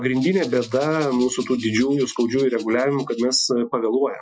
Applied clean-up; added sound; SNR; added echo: classical method Wiener filter.